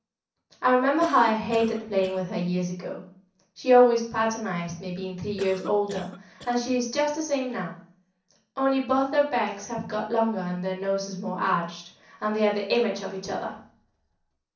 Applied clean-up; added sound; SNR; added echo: none; Cough; 18 dB; reverberation time 0.6 s.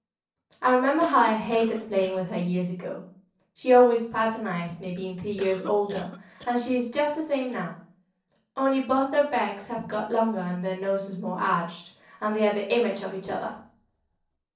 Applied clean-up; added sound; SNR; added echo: neural separator model SepFormer DNS4.